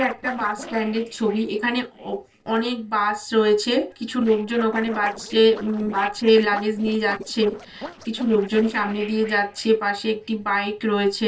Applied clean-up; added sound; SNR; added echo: neural separator model SepFormer DNS4.